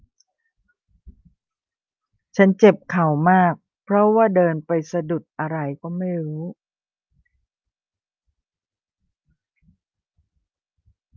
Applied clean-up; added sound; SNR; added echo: none; none; none; none.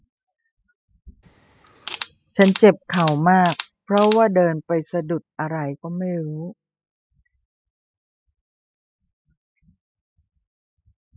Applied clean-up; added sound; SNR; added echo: classical method spectral subtraction.